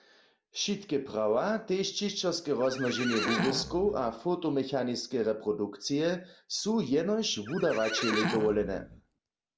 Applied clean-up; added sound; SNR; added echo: none; Livestock, farm animals, working animals; 5 dB; none.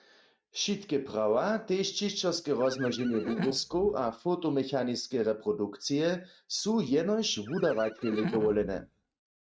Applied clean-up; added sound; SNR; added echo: neural mask model RNNoise.